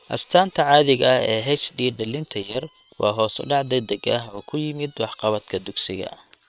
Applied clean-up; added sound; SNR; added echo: neural separator model SepFormer WHAM!.